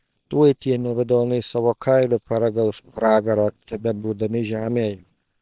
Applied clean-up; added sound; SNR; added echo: neural separator model SepFormer WHAM!.